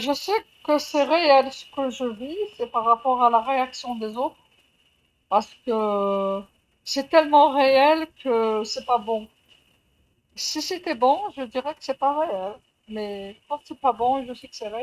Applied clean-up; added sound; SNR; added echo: neural mask model RNNoise.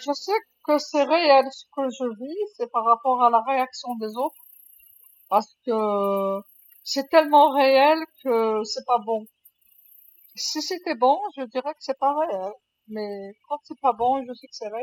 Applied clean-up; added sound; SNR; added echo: classical method spectral subtraction.